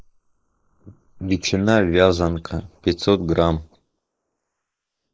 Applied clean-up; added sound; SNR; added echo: neural mask model Resemble Enhance denoiser.